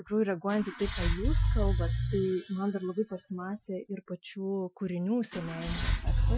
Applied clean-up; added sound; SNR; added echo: classical method Wiener filter.